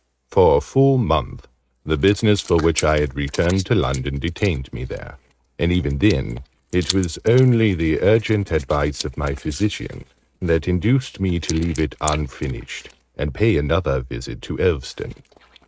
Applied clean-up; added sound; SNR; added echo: neural mask model RNNoise.